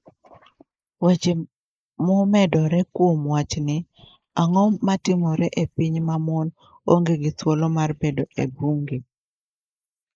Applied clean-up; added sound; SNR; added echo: neural mask model Resemble Enhance denoiser.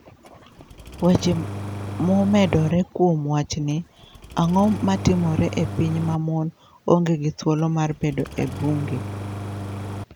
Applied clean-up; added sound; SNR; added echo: none; Engine starting; 10 dB; none.